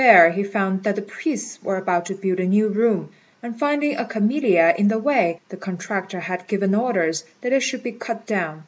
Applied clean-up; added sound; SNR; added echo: none; none; none; none.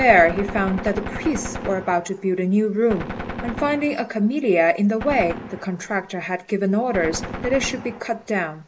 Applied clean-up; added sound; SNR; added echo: none; Gunshot, gunfire; 11 dB; none.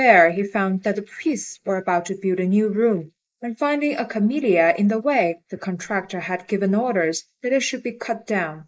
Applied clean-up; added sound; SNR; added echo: neural mask model Resemble Enhance denoiser.